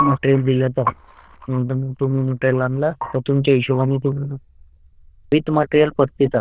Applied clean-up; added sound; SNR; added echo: neural diffusion model UNIVERSE++.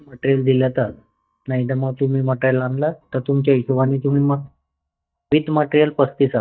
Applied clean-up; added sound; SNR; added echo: neural mask model DeepFilterNet 3.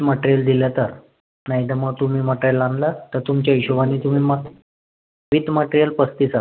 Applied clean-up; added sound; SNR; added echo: none; none; none; none.